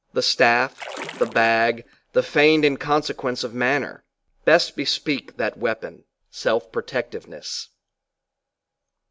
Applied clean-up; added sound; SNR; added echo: none; Splash, splatter; 14 dB; none.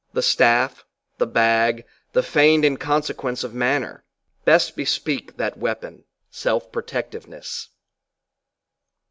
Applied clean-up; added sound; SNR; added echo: none; none; none; none.